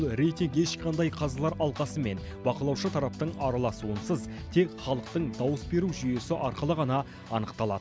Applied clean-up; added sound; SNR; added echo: none; none; none; none.